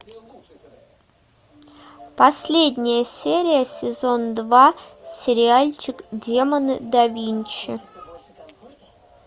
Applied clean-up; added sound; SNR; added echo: none; none; none; none.